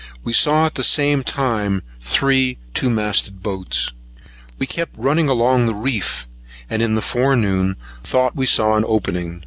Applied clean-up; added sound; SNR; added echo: none; none; none; none.